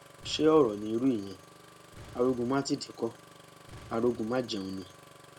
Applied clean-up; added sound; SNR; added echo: none; Boom + Engine starting; 20 dB; none.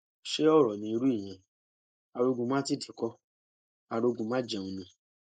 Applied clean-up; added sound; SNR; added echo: neural mask model Resemble Enhance denoiser.